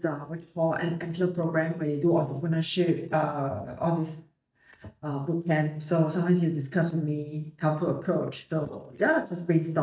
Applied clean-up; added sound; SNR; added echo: neural mask model DeepFilterNet 3.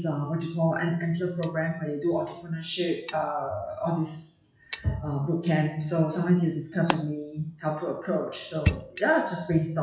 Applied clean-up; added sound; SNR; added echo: classical method WPE with log-MMSE.